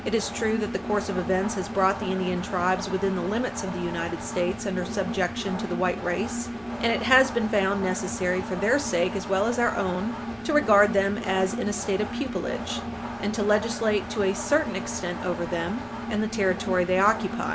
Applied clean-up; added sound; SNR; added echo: none; Engine; 7 dB; reverberation time 0.2 s.